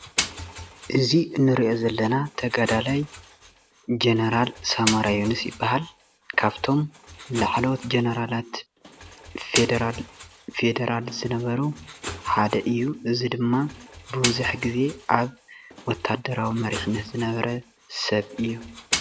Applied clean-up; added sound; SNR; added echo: none; Engine; 11 dB; none.